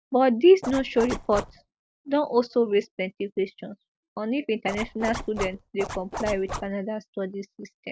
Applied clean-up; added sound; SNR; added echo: none; Zipper (clothing); 10 dB; none.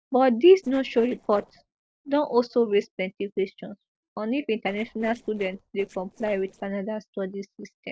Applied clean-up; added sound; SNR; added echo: neural separator model SepFormer DNS4.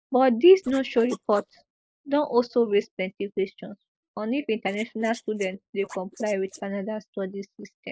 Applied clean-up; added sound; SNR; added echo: neural mask model Resemble Enhance denoiser.